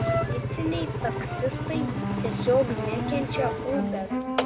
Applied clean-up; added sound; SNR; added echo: none; Engine; -2 dB; none.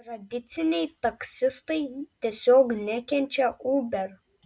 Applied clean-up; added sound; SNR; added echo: none; none; none; none.